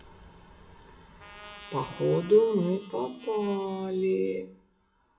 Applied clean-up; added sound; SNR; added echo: classical method WPE with log-MMSE.